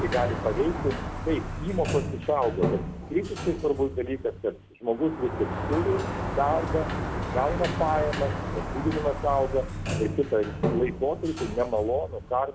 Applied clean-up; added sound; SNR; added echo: none; Sliding door; 3 dB; none.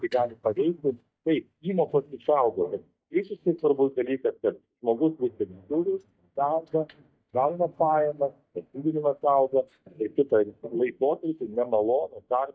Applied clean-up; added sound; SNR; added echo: neural mask model DeepFilterNet 3.